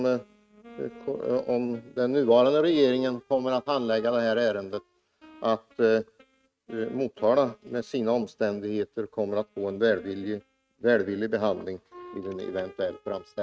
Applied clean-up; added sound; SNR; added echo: neural mask model RNNoise.